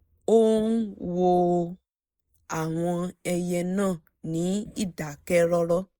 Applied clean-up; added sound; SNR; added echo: neural mask model Resemble Enhance denoiser.